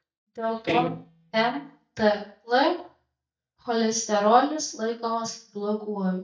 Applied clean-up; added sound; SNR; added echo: neural mask model DeepFilterNet 3.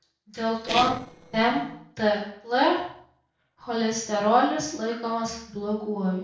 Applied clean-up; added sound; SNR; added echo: neural separator model SepFormer DNS4.